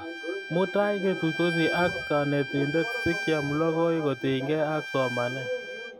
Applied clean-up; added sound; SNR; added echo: none; Bowed string instrument; 8 dB; none.